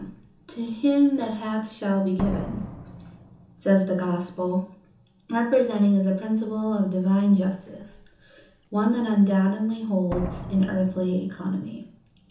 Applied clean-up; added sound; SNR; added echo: none; Slam; 17 dB; reverberation time 1.2 s.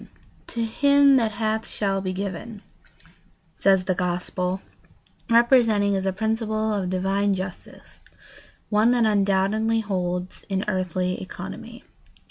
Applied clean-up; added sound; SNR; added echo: none; none; none; none.